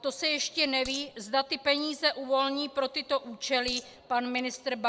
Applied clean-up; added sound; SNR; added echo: none; Coin (dropping); 13 dB; none.